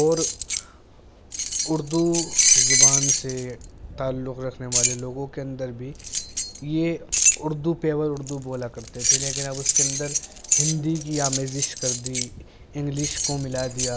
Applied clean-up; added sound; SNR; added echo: none; Keys jangling; -3 dB; none.